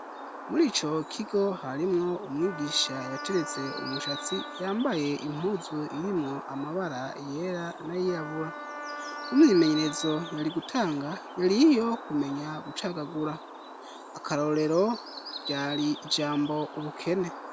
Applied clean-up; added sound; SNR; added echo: none; Wind instrument, woodwind instrument + Bird; 11 dB; none.